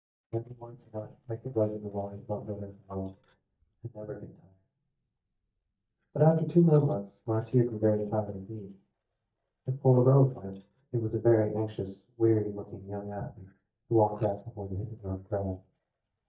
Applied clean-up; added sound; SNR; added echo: neural mask model DeepFilterNet 3.